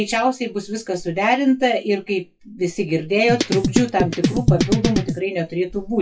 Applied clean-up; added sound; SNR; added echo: classical method WPE with log-MMSE.